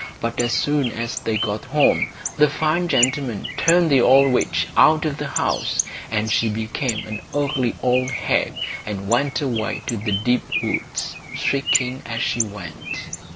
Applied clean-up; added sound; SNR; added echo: none; Bird; 8 dB; none.